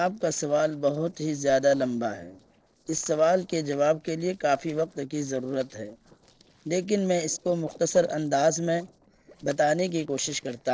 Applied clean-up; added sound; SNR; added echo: neural separator model SepFormer DNS4.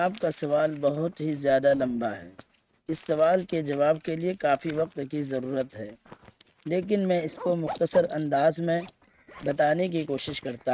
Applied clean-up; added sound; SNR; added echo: neural mask model RNNoise.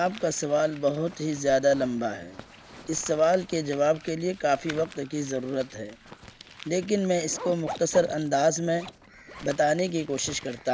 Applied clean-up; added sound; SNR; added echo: none; Crumpling, crinkling + Zipper (clothing); 17 dB; none.